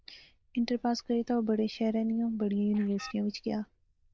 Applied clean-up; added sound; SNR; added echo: neural diffusion model UNIVERSE++.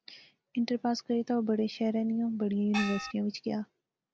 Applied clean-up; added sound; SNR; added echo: none; Gong; 5 dB; none.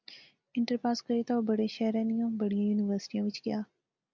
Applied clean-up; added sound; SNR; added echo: none; none; none; none.